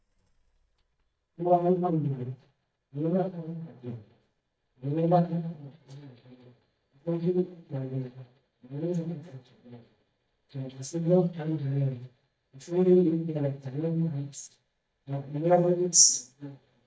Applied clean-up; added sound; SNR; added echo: neural mask model DeepFilterNet 3.